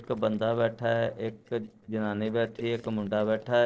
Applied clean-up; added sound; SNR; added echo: neural separator model SepFormer DNS4.